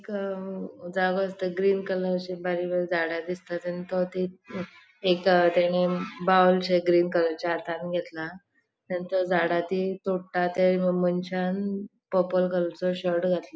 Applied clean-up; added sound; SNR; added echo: none; none; none; none.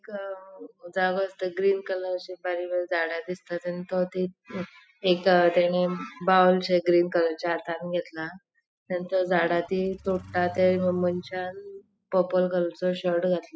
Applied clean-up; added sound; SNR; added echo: classical method spectral subtraction.